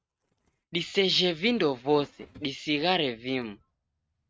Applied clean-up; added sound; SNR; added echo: neural mask model RNNoise.